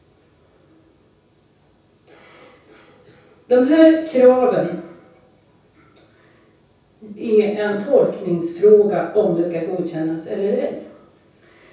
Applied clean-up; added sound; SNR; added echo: none; none; none; reverberation time 0.6 s.